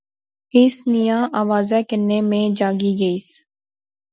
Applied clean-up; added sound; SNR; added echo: none; none; none; none.